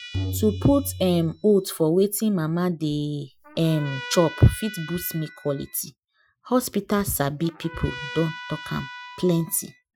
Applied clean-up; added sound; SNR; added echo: classical method Wiener filter.